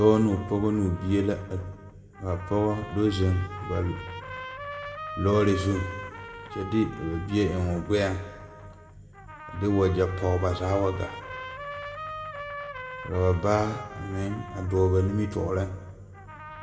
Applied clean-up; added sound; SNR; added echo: none; Trumpet; 13 dB; reverberation time 1.2 s.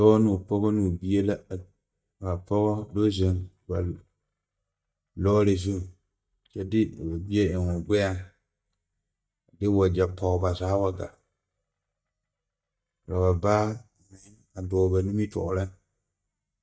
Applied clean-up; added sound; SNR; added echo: neural mask model DeepFilterNet 3.